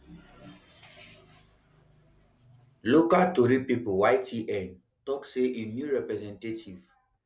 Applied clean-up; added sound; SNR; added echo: none; none; none; none.